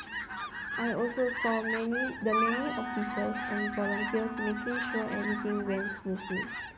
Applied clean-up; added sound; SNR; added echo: none; Wind instrument, woodwind instrument + Fowl; 2 dB; none.